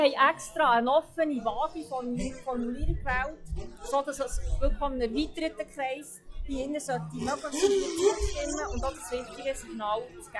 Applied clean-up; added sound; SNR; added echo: classical method log-MMSE.